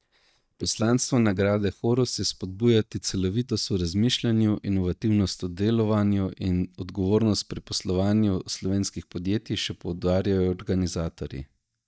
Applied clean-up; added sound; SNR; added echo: neural mask model DeepFilterNet 3.